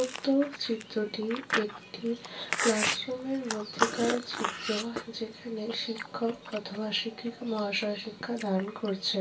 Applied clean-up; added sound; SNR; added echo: none; Chewing, mastication; 5 dB; reverberation time 0.2 s.